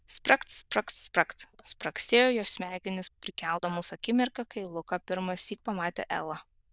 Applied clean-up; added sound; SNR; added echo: neural diffusion model UNIVERSE++.